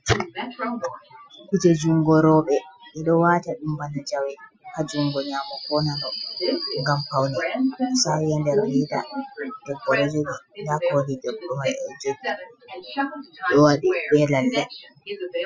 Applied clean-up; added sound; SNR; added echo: classical method Wiener filter.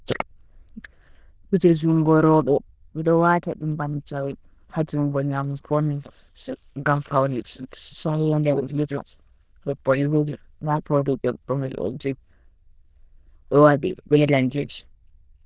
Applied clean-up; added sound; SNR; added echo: neural diffusion model UNIVERSE++.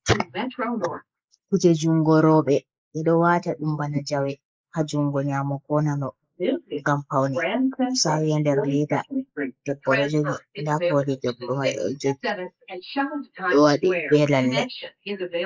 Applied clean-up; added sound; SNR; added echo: neural mask model Resemble Enhance denoiser.